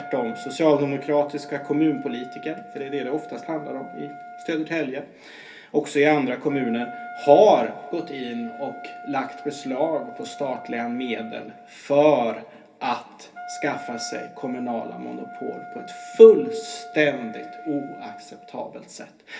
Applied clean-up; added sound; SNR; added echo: none; Wind instrument, woodwind instrument; 17 dB; reverberation time 0.3 s.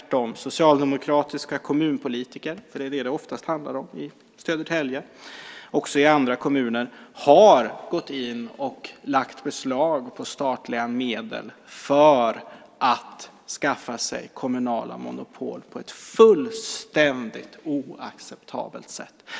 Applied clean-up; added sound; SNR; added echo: none; none; none; none.